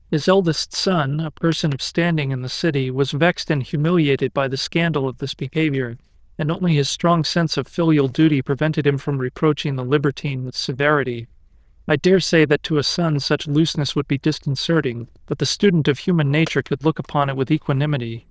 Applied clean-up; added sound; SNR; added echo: neural diffusion model UNIVERSE++.